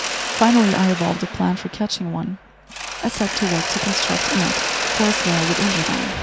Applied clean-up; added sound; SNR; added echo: none; Mechanisms; 3 dB; none.